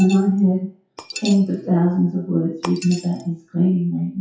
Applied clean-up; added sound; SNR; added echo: classical method WPE with log-MMSE.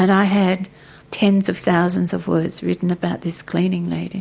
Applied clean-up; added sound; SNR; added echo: none; none; none; none.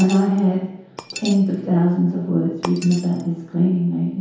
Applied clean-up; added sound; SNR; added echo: none; Shatter; 18 dB; reverberation time 0.8 s.